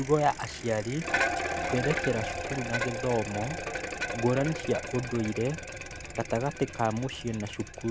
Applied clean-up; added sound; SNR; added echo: none; Bicycle; 4 dB; none.